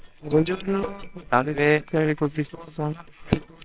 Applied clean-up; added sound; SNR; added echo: neural separator model SepFormer WHAMR!.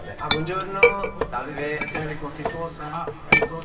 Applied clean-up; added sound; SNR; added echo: none; Chink, clink; -4 dB; reverberation time 2.9 s.